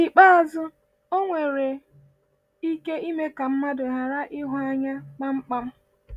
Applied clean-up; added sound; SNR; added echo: none; none; none; none.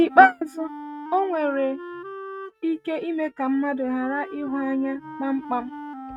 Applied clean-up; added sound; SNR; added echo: neural mask model RNNoise.